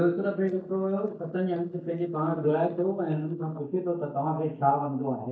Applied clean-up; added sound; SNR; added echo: neural mask model DeepFilterNet 3.